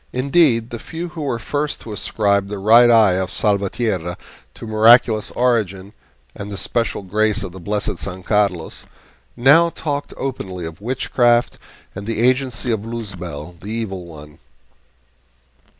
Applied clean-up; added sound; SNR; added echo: none; none; none; none.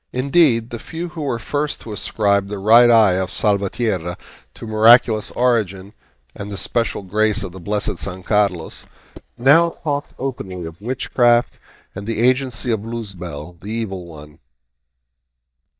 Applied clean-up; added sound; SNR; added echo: neural mask model DeepFilterNet 3.